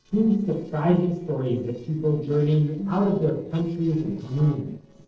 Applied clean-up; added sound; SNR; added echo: neural separator model SepFormer DNS4.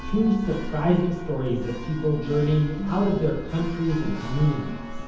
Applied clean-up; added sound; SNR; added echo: none; Church bell; 9 dB; reverberation time 0.9 s.